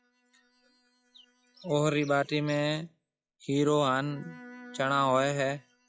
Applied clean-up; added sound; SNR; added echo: classical method log-MMSE.